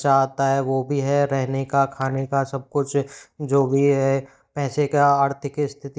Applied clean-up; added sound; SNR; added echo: neural mask model DeepFilterNet 3.